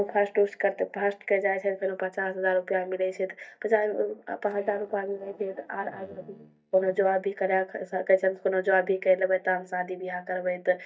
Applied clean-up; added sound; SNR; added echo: neural mask model DeepFilterNet 3.